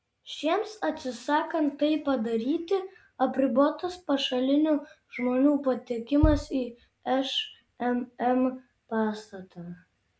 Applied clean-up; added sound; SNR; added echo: none; Bass drum; 6 dB; none.